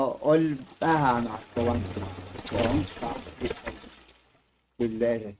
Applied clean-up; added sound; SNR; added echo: neural mask model RNNoise.